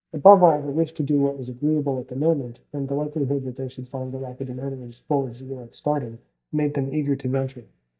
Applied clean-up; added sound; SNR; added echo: neural mask model DeepFilterNet 3.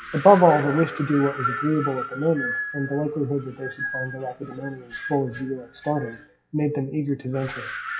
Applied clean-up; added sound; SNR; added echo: classical method WPE with log-MMSE.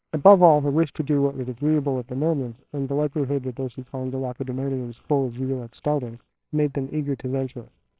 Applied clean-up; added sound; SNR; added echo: neural separator model SepFormer WHAMR!.